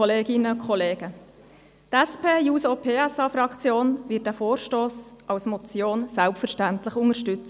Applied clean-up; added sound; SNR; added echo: none; none; none; none.